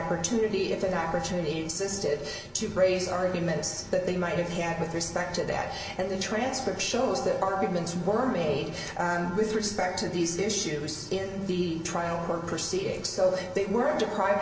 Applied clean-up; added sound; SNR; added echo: none; none; none; reverberation time 0.2 s.